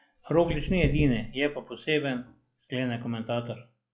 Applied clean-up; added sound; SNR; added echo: classical method log-MMSE.